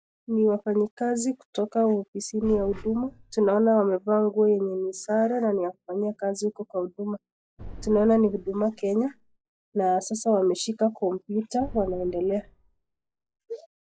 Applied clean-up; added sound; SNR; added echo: classical method log-MMSE.